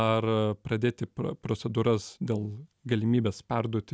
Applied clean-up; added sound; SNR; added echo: none; none; none; none.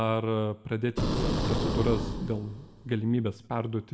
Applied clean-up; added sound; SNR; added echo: none; Boom; 1 dB; reverberation time 1.9 s.